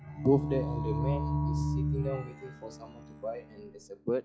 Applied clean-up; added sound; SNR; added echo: classical method log-MMSE.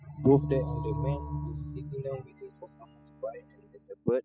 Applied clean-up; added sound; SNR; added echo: classical method spectral subtraction.